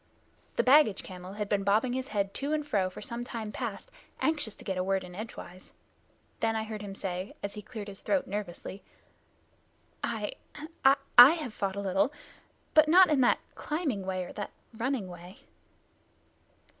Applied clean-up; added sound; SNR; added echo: none; none; none; none.